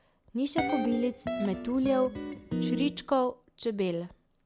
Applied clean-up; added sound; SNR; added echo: none; Guitar; 5 dB; none.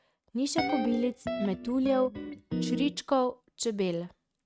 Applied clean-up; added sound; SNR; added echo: neural mask model RNNoise.